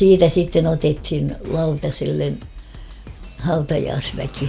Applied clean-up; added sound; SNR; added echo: none; Drum kit; 15 dB; none.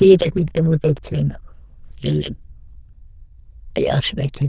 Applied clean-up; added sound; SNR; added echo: neural diffusion model UNIVERSE++.